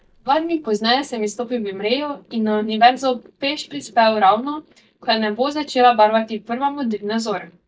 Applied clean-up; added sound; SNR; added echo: neural mask model DeepFilterNet 3.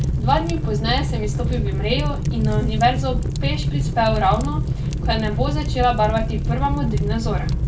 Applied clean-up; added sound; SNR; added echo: none; Fire; -2 dB; reverberation time 0.1 s.